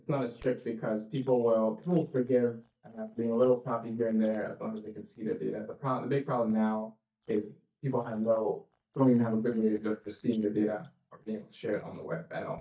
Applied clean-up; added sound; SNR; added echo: neural mask model DeepFilterNet 3.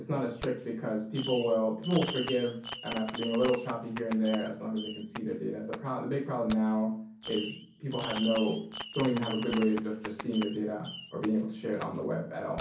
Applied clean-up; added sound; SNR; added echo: none; Fireworks; 11 dB; reverberation time 0.6 s.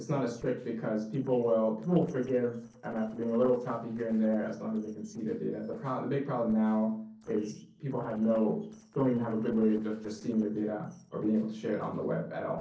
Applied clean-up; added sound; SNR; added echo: neural separator model SepFormer DNS4.